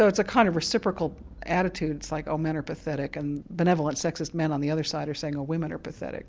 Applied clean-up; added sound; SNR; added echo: none; none; none; none.